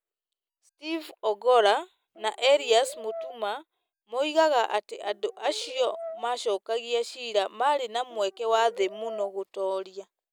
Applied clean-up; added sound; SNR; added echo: none; Brass instrument; 14 dB; none.